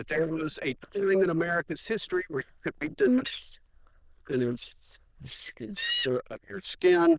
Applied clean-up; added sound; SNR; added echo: neural diffusion model UNIVERSE++.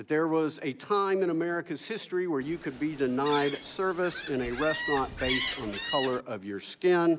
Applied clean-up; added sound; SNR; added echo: none; Gull, seagull; 6 dB; none.